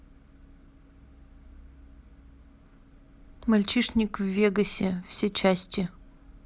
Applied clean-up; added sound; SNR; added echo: none; none; none; none.